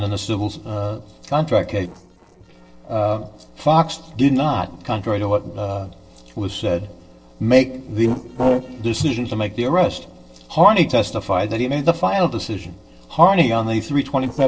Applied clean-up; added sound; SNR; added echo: neural separator model SepFormer DNS4.